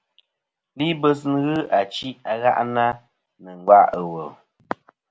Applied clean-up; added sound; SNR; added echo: none; none; none; none.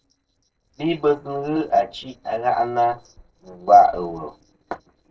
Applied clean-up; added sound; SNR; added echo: neural separator model SepFormer DNS4.